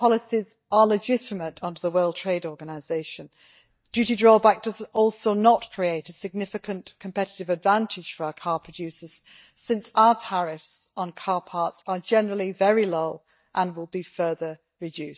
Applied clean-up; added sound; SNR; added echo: neural mask model DeepFilterNet 3.